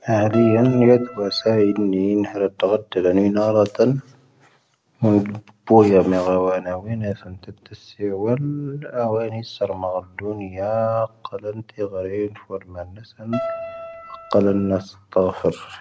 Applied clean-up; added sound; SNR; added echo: none; Keyboard (musical); 11 dB; none.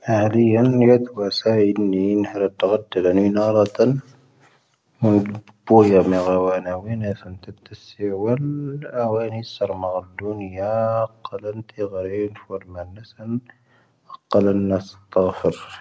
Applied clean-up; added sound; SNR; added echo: none; none; none; none.